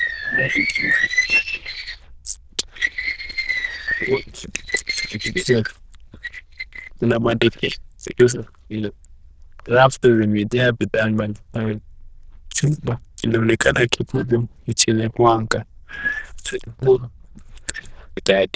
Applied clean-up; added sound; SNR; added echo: neural diffusion model UNIVERSE++.